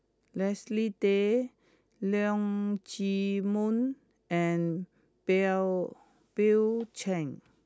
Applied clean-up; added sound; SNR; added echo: none; none; none; none.